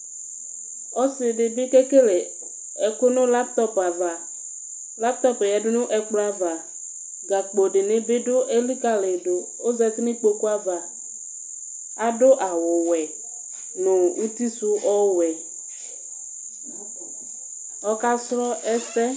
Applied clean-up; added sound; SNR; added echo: none; none; none; none.